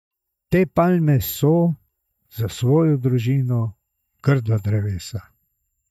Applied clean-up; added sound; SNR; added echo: neural mask model DeepFilterNet 3.